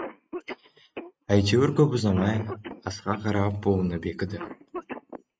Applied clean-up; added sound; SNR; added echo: neural mask model RNNoise.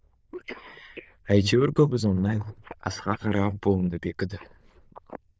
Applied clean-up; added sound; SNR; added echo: neural diffusion model UNIVERSE++.